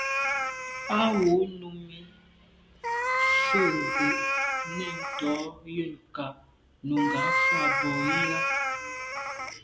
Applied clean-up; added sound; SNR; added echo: none; Meow; -2 dB; none.